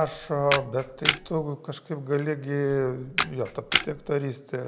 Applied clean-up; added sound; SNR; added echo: none; Camera; 2 dB; none.